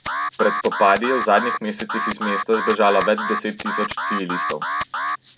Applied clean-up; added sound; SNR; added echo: none; Rattle (instrument) + Alarm; 3 dB; none.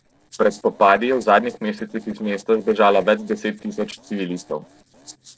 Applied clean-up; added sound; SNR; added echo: neural separator model SepFormer DNS4.